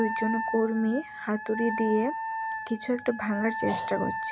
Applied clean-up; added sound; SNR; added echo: none; Wind instrument, woodwind instrument; 5 dB; none.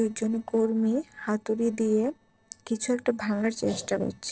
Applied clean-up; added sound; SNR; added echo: neural separator model SepFormer DNS4.